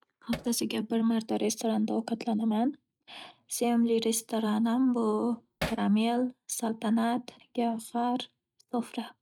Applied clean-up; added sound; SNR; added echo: neural mask model RNNoise.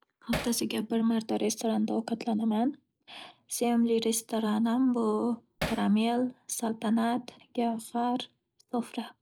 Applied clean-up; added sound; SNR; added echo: none; Hammer; 7 dB; none.